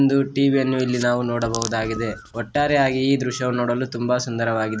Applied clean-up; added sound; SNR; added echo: none; Writing; 20 dB; none.